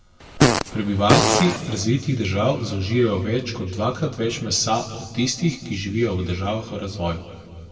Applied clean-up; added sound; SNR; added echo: none; Fart; -3 dB; reverberation time 2.0 s.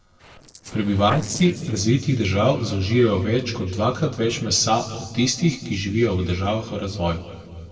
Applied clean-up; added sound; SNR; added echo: neural separator model SepFormer DNS4.